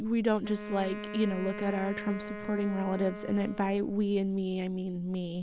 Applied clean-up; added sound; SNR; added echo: none; Wind instrument, woodwind instrument; 12 dB; none.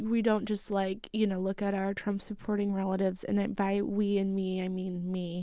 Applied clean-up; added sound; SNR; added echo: none; none; none; none.